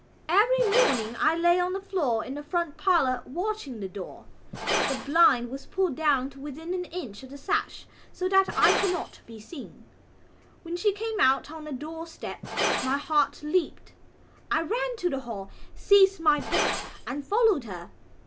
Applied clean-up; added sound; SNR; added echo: none; Glass; 9 dB; none.